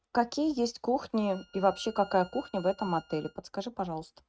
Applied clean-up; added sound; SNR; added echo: neural mask model RNNoise.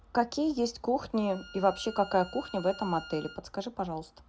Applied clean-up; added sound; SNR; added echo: none; Bowed string instrument; 18 dB; none.